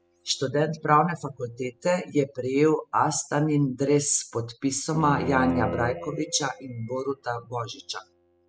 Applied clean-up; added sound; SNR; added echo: classical method spectral subtraction.